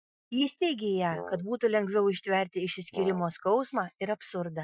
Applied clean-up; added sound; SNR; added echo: classical method Wiener filter.